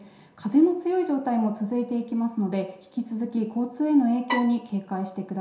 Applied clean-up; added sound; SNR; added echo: none; Bowed string instrument; 7 dB; reverberation time 0.7 s.